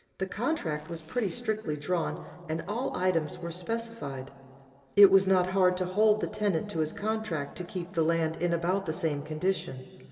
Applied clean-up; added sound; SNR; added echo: neural separator model SepFormer DNS4.